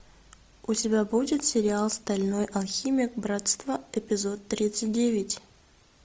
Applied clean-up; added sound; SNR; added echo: none; none; none; none.